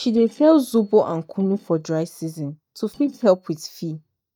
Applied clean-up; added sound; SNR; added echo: neural mask model DeepFilterNet 3.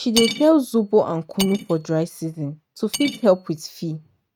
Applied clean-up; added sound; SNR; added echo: neural mask model RNNoise.